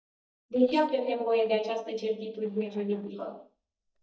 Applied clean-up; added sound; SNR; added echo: neural mask model DeepFilterNet 3.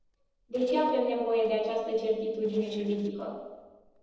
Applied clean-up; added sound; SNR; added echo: neural separator model SepFormer DNS4.